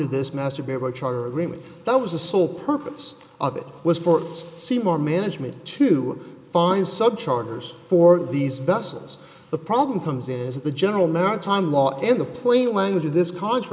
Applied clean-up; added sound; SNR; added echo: neural mask model Resemble Enhance denoiser.